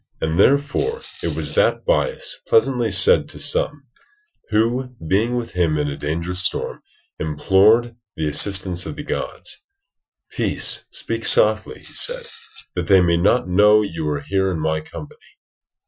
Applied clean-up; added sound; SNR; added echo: classical method Wiener filter.